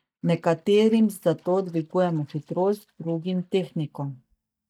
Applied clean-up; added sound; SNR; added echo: neural mask model DeepFilterNet 3.